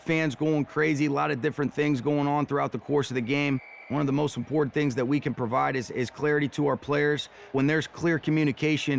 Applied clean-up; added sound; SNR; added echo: none; none; none; none.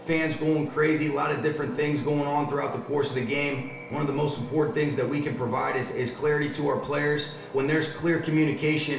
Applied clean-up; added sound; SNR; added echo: none; Engine; 18 dB; reverberation time 0.7 s.